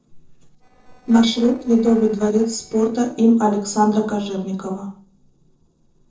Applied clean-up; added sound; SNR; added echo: neural separator model SepFormer DNS4.